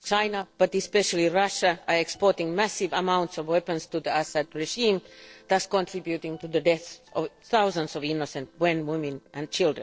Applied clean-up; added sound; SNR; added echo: neural separator model SepFormer DNS4.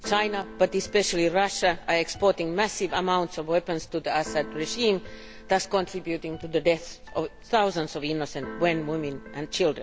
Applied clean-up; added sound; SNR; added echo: none; Keyboard (musical); 16 dB; none.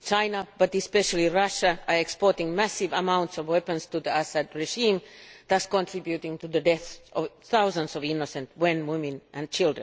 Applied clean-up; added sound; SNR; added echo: none; none; none; none.